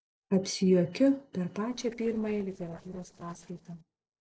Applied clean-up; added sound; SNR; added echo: neural separator model SepFormer DNS4.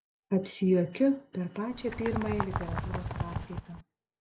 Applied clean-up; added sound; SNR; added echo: none; Bird; 4 dB; none.